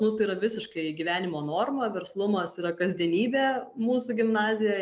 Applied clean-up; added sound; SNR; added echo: none; none; none; none.